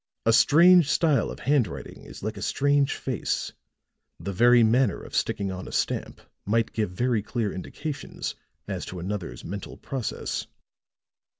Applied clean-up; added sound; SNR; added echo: none; none; none; none.